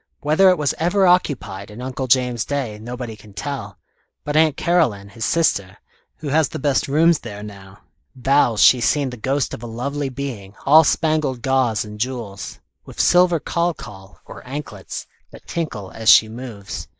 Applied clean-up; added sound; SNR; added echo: neural mask model Resemble Enhance denoiser.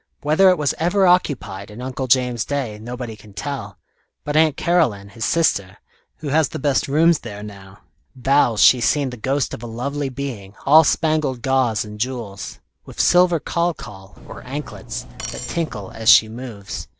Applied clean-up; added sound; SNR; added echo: none; Cutlery, silverware; 13 dB; none.